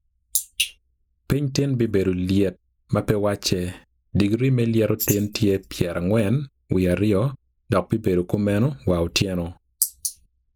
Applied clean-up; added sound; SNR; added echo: neural mask model Resemble Enhance denoiser.